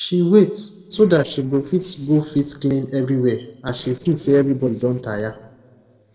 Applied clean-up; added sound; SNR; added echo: neural separator model SepFormer DNS4.